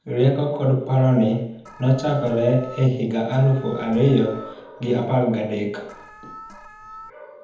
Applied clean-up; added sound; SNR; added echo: none; Alarm; 20 dB; reverberation time 1.0 s.